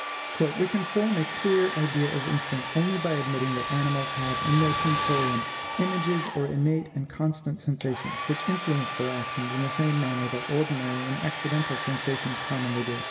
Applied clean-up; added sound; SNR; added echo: none; Domestic sounds, home sounds; 4 dB; reverberation time 1.4 s.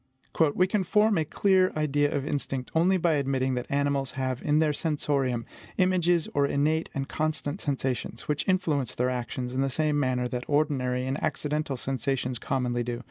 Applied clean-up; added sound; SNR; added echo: none; none; none; none.